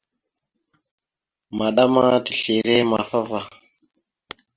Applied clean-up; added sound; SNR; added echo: none; none; none; none.